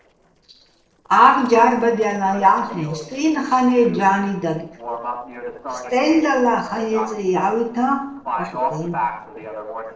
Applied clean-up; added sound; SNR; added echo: neural separator model SepFormer DNS4.